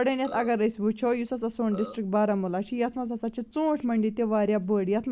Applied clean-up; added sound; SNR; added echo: neural mask model Resemble Enhance denoiser.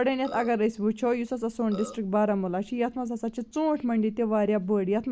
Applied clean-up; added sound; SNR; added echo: none; Burping, eructation; 15 dB; none.